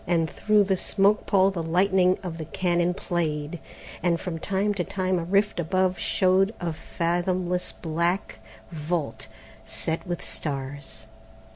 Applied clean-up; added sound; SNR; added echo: none; none; none; none.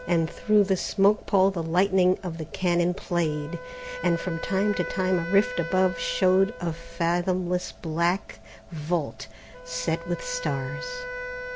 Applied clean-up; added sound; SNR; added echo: none; Wind instrument, woodwind instrument; 13 dB; none.